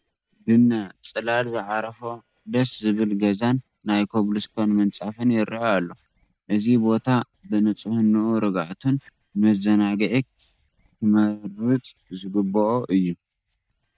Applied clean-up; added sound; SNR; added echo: neural mask model DeepFilterNet 3.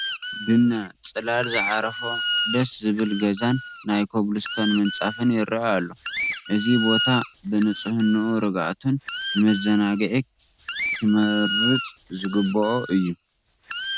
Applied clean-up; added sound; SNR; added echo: none; Squeak; 8 dB; none.